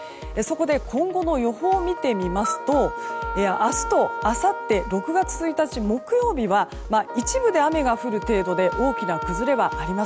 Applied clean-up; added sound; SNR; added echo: none; Wind instrument, woodwind instrument; 10 dB; none.